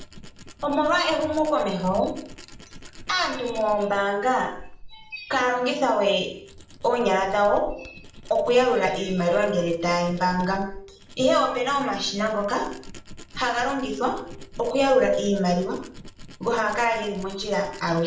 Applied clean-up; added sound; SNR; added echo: none; Tools; 17 dB; reverberation time 0.5 s.